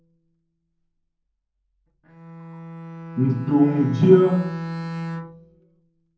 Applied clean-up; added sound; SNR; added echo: none; Bowed string instrument; 11 dB; reverberation time 0.9 s.